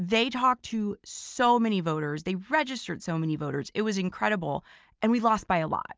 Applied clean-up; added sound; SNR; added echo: none; none; none; none.